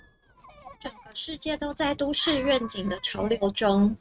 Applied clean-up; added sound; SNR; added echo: neural mask model RNNoise.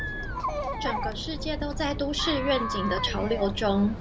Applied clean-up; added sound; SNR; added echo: none; Chatter; 3 dB; none.